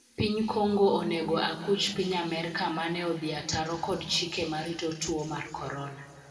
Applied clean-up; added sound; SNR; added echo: none; none; none; reverberation time 2.2 s.